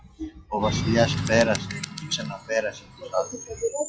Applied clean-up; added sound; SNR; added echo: classical method log-MMSE.